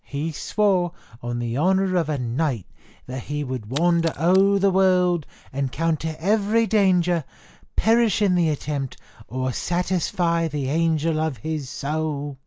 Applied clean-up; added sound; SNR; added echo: none; Splash, splatter; 18 dB; none.